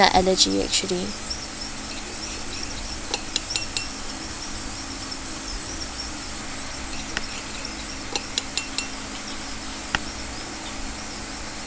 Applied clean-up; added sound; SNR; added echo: none; Cutlery, silverware / Dishes, pots, and pans; 7 dB; none.